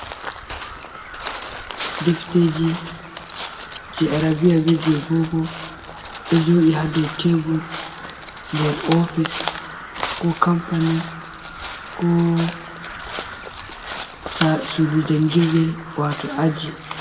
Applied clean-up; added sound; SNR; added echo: none; Crow; 11 dB; reverberation time 1.0 s.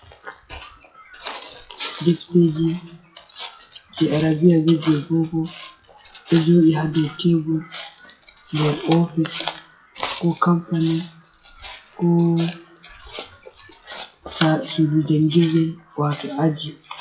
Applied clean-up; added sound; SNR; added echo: classical method WPE with log-MMSE.